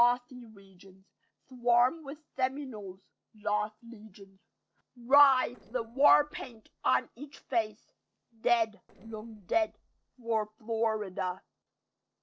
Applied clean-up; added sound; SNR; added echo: neural separator model SepFormer DNS4.